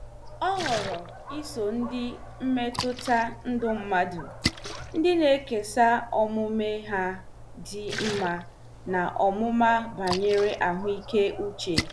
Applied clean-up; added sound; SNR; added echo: none; Dog + Splash, splatter; 10 dB; none.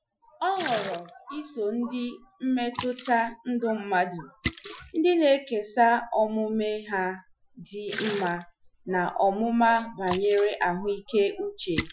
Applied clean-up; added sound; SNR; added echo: classical method Wiener filter.